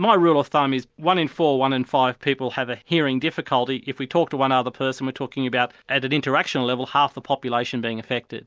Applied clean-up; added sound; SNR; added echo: none; none; none; none.